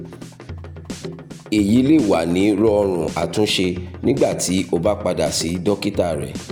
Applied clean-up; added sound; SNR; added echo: none; Drum kit; 13 dB; none.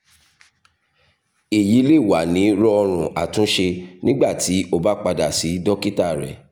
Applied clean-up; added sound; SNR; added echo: none; none; none; none.